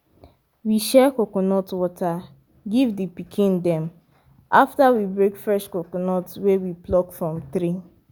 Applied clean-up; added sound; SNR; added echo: none; none; none; none.